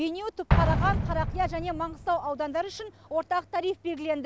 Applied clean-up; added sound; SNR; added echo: none; Explosion; 1 dB; none.